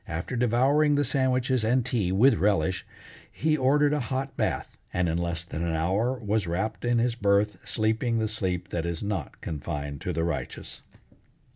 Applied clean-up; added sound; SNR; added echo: none; none; none; none.